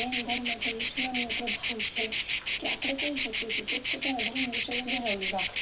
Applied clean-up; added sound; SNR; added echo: none; Insect; -4 dB; reverberation time 0.2 s.